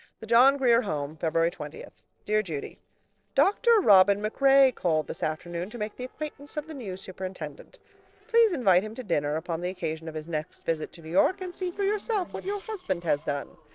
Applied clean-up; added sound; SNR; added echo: neural separator model SepFormer DNS4.